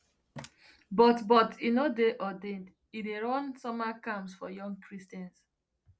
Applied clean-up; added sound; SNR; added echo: none; none; none; none.